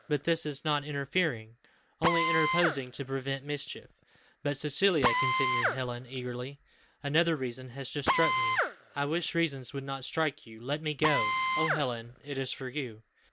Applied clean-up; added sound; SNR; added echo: none; Drill; 2 dB; none.